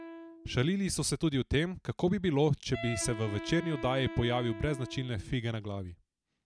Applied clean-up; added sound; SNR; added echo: none; Wind instrument, woodwind instrument; 14 dB; none.